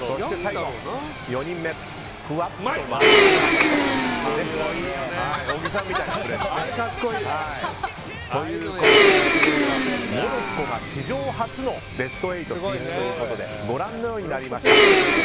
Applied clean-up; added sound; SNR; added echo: none; Domestic sounds, home sounds; -4 dB; none.